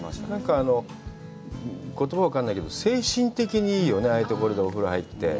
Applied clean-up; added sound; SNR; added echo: none; none; none; none.